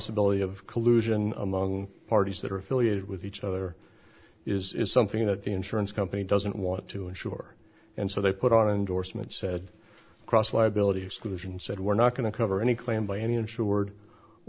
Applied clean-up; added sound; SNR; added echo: none; none; none; none.